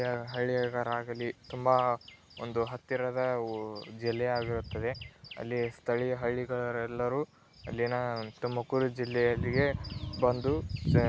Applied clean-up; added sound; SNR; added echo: none; none; none; none.